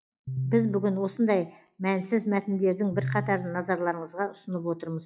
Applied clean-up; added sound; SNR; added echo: classical method log-MMSE.